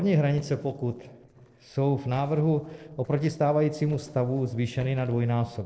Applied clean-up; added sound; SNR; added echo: neural separator model SepFormer DNS4.